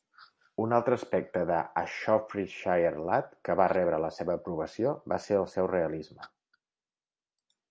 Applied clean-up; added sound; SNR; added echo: none; none; none; none.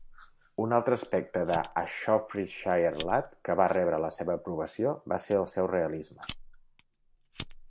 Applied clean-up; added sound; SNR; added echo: none; Fire; 16 dB; none.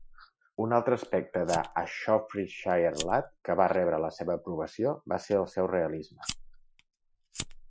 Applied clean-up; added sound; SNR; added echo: classical method Wiener filter.